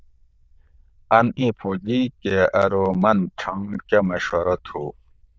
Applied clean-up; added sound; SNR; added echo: neural diffusion model UNIVERSE++.